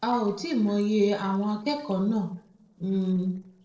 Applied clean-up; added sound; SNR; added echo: neural separator model SepFormer DNS4.